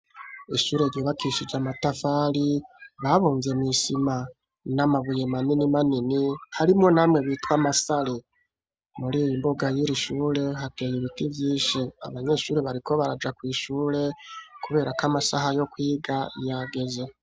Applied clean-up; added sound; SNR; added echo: none; none; none; none.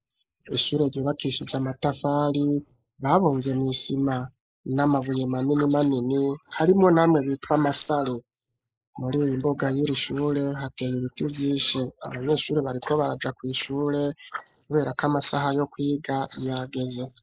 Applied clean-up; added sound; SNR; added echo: neural mask model Resemble Enhance denoiser.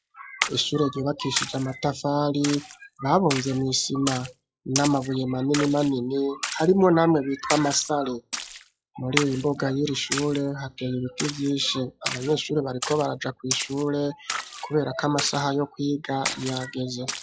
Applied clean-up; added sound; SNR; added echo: classical method log-MMSE.